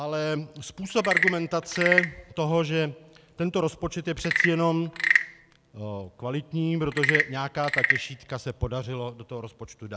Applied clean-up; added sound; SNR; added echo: none; Wood / Percussion / Frog; 2 dB; none.